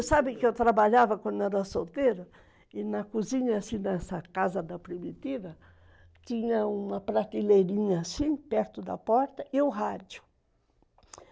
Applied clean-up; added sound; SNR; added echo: none; none; none; none.